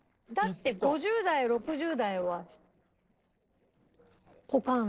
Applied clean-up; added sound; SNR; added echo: neural separator model SepFormer DNS4.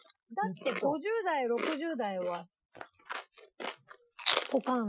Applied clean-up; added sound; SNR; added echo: classical method Wiener filter.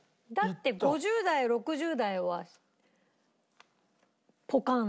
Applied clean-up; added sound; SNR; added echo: none; none; none; none.